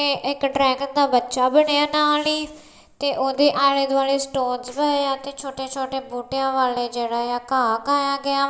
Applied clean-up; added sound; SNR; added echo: none; none; none; none.